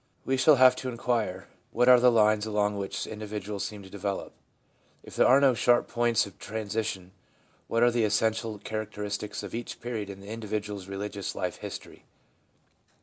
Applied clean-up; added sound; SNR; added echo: none; none; none; none.